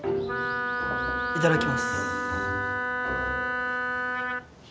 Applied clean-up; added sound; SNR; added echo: none; Wind instrument, woodwind instrument; -3 dB; none.